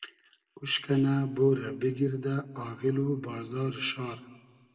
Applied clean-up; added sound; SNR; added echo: none; none; none; reverberation time 1.1 s.